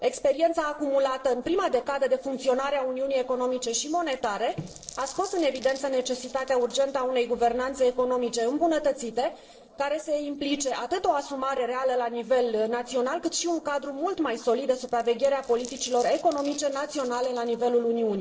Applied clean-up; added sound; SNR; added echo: neural separator model SepFormer DNS4.